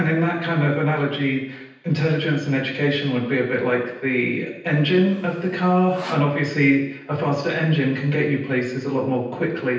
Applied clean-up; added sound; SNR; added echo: none; Sawing; 18 dB; reverberation time 0.9 s.